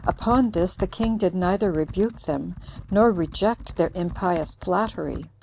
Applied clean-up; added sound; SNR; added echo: none; Computer keyboard; 13 dB; none.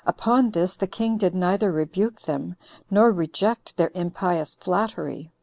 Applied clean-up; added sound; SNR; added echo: none; none; none; none.